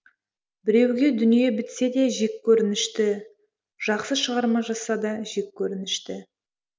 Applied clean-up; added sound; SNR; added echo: none; none; none; none.